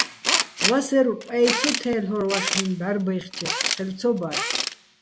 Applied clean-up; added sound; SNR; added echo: none; Tools; 2 dB; none.